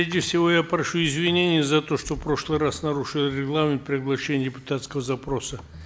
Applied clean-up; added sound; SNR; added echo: none; none; none; none.